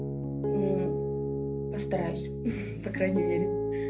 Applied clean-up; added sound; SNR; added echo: none; Piano; -3 dB; reverberation time 0.3 s.